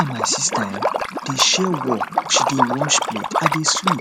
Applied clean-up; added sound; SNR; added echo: none; Liquid; 0 dB; none.